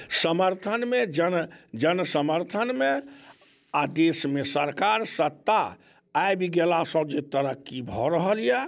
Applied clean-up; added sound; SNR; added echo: none; none; none; none.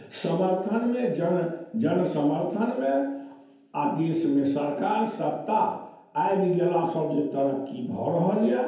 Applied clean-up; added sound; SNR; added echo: none; none; none; reverberation time 0.9 s.